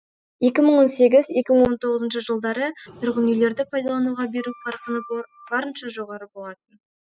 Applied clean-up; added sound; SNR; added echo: classical method spectral subtraction.